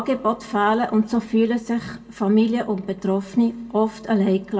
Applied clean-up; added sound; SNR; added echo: none; none; none; reverberation time 0.2 s.